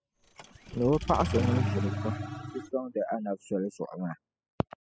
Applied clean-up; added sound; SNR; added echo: classical method spectral subtraction.